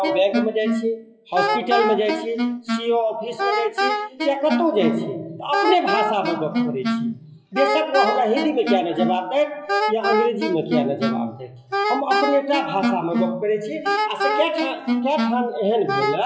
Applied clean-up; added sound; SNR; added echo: classical method WPE with log-MMSE.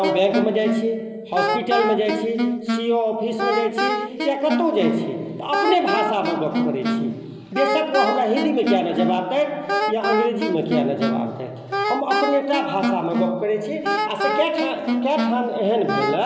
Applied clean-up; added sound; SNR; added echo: none; Wind instrument, woodwind instrument; 2 dB; reverberation time 0.4 s.